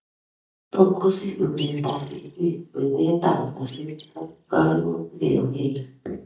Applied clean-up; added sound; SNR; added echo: neural mask model DeepFilterNet 3.